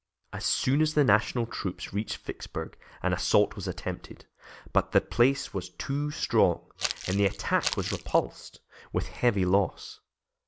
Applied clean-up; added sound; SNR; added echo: none; Crumpling, crinkling; 7 dB; none.